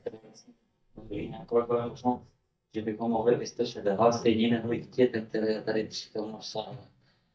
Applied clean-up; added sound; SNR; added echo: neural mask model DeepFilterNet 3.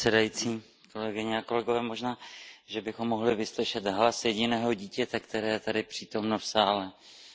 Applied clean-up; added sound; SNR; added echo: none; none; none; none.